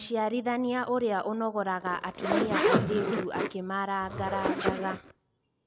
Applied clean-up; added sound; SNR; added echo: none; Zipper (clothing); 0 dB; none.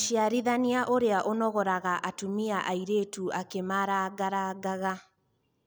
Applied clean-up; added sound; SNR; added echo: none; none; none; none.